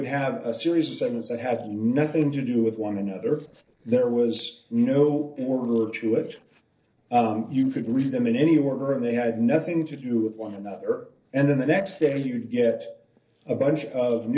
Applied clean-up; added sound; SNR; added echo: neural separator model SepFormer DNS4.